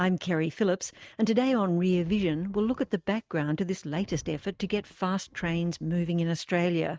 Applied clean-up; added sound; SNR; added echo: neural mask model RNNoise.